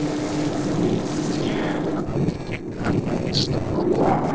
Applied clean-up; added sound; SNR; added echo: neural separator model SepFormer DNS4.